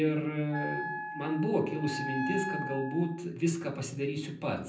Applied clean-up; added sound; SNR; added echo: none; Wind instrument, woodwind instrument; 7 dB; reverberation time 0.6 s.